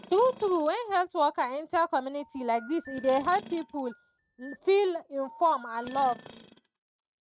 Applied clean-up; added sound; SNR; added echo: neural mask model RNNoise.